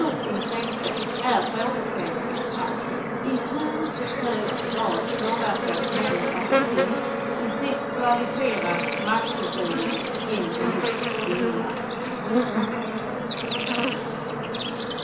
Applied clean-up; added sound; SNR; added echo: none; Bird / Insect; -3 dB; reverberation time 0.7 s.